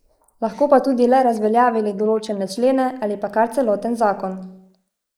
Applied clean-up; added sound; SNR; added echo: neural mask model Resemble Enhance denoiser.